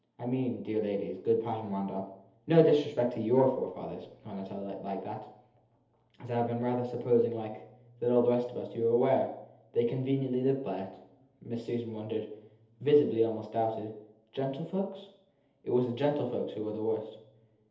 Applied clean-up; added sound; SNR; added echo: none; none; none; reverberation time 0.8 s.